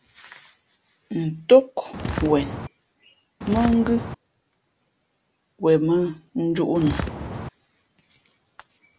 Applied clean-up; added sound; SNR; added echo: none; Walk, footsteps; 5 dB; none.